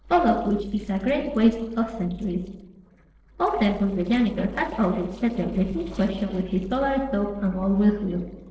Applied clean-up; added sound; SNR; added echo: neural separator model SepFormer DNS4.